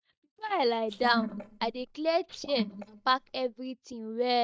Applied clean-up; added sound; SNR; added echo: neural mask model DeepFilterNet 3.